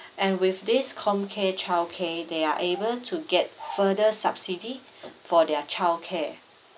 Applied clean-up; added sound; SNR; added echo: none; none; none; none.